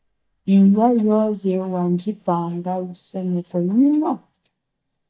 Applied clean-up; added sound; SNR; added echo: neural mask model DeepFilterNet 3.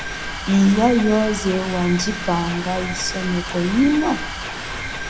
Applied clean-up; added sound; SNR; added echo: none; Mechanisms; 8 dB; none.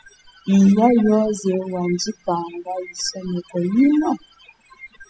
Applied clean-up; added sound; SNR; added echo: classical method spectral subtraction.